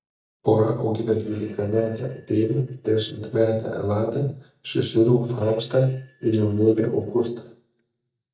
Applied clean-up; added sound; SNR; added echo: neural mask model DeepFilterNet 3.